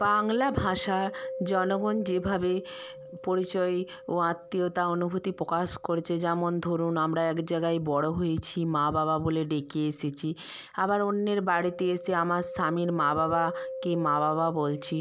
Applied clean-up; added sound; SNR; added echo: none; Mallet percussion; 14 dB; none.